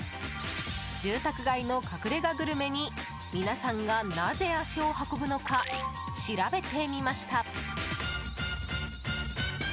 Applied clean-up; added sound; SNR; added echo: none; none; none; none.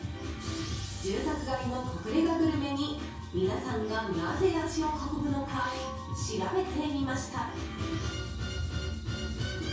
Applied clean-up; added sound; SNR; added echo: none; none; none; reverberation time 0.6 s.